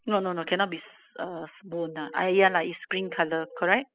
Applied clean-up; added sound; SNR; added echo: classical method spectral subtraction.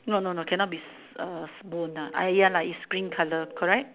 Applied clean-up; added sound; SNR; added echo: none; Bird; 16 dB; none.